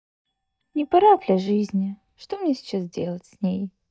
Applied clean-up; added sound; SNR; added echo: neural mask model DeepFilterNet 3.